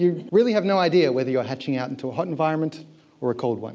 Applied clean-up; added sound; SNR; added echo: none; none; none; none.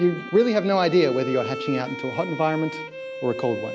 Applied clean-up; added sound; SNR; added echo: none; Bowed string instrument; 10 dB; none.